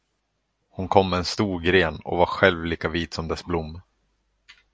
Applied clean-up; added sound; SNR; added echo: none; none; none; none.